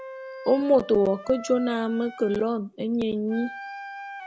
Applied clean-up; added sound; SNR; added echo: none; Wind instrument, woodwind instrument; 15 dB; none.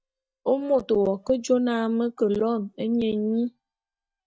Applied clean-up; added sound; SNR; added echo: neural mask model DeepFilterNet 3.